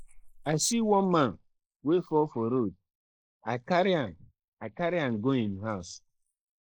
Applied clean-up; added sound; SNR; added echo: neural mask model Resemble Enhance denoiser.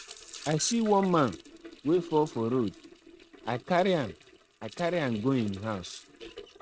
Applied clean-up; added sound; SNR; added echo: neural mask model RNNoise.